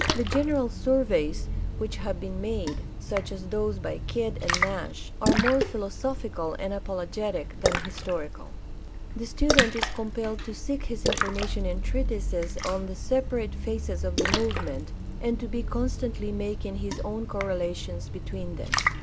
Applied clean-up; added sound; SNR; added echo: none; Splash, splatter; 0 dB; none.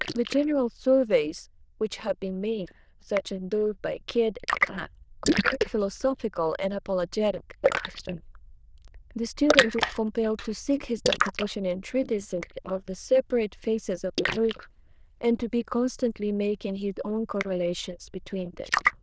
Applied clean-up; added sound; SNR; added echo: neural diffusion model UNIVERSE++.